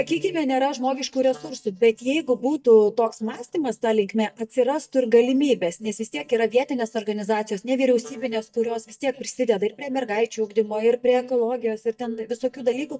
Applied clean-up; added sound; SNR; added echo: neural mask model DeepFilterNet 3.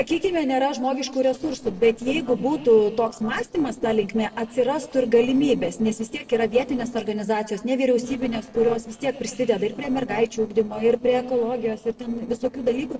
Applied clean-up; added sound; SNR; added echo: neural separator model SepFormer DNS4.